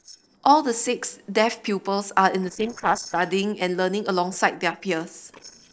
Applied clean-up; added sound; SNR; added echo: neural separator model SepFormer DNS4.